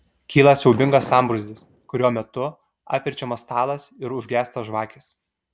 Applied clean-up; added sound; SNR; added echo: none; Fireworks; 15 dB; none.